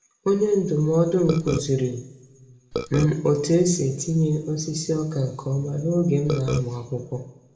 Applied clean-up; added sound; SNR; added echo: none; Burping, eructation; 5 dB; reverberation time 0.6 s.